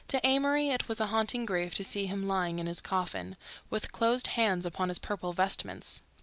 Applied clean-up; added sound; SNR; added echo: none; none; none; none.